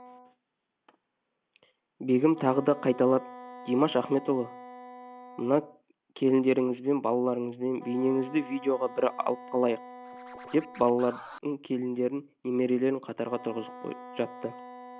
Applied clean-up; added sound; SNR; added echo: none; Scratching (performance technique) + Wind instrument, woodwind instrument; 18 dB; none.